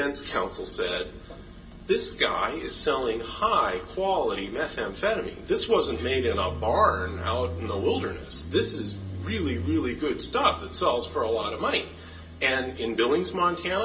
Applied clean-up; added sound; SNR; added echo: none; Motorcycle; 12 dB; reverberation time 0.2 s.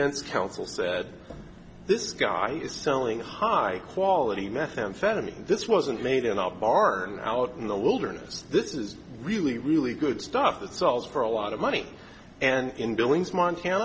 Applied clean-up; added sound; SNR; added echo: none; none; none; none.